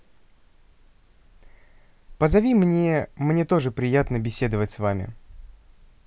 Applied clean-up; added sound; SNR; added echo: none; none; none; none.